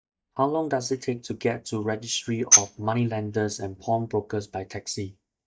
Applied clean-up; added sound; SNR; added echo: neural mask model DeepFilterNet 3.